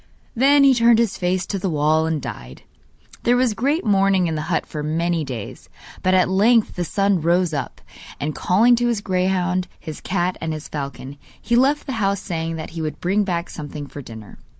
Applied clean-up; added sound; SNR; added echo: none; none; none; none.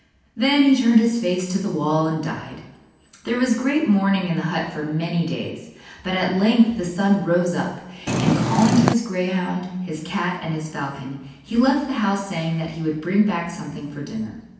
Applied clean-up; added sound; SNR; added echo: none; Purr; -2 dB; reverberation time 0.9 s.